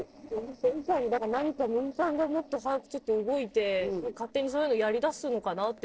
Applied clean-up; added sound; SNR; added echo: neural separator model SepFormer DNS4.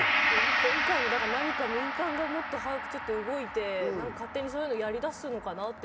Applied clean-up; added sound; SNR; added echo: none; Gong; -2 dB; none.